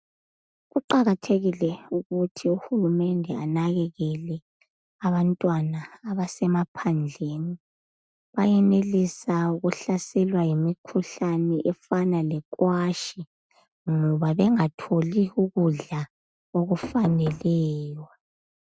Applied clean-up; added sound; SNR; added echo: neural mask model RNNoise.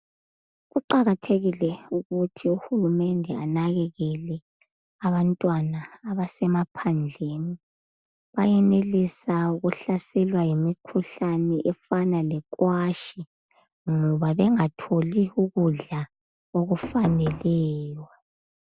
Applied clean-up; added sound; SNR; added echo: none; Knock; 11 dB; none.